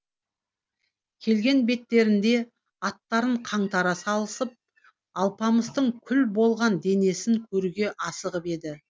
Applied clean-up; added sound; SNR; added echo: none; none; none; none.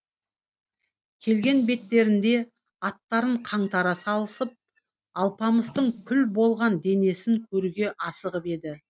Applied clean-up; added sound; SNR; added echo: neural mask model RNNoise.